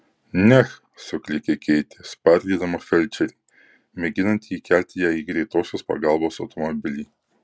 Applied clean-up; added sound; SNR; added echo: none; none; none; none.